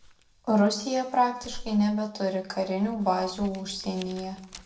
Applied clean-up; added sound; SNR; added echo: none; Crumpling, crinkling; 19 dB; reverberation time 0.6 s.